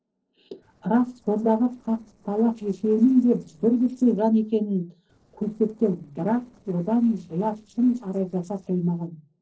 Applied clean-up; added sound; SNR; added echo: neural separator model SepFormer DNS4.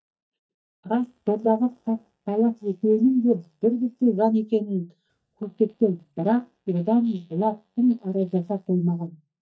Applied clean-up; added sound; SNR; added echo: neural mask model DeepFilterNet 3.